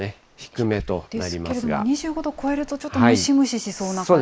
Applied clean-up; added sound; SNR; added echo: neural mask model Resemble Enhance denoiser.